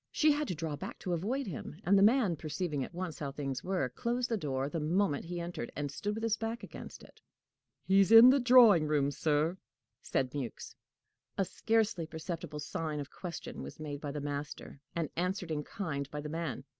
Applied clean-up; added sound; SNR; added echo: none; none; none; none.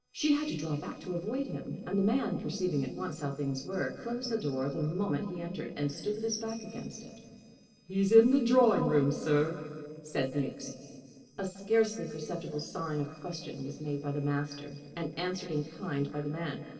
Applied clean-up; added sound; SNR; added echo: neural separator model SepFormer DNS4.